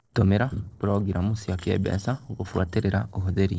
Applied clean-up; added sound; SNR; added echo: neural separator model SepFormer DNS4.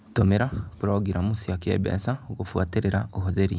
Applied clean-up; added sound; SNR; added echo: none; none; none; none.